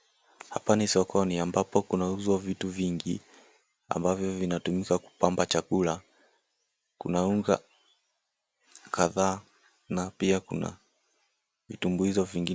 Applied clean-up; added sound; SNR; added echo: none; none; none; none.